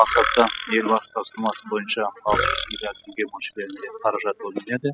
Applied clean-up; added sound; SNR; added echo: classical method spectral subtraction.